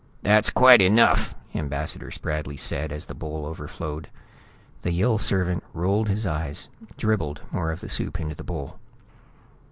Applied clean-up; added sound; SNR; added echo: none; none; none; none.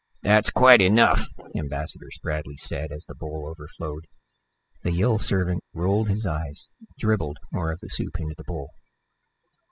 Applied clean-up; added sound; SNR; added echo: classical method spectral subtraction.